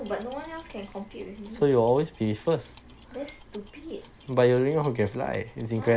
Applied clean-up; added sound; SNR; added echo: none; Alarm + Keys jangling; 6 dB; none.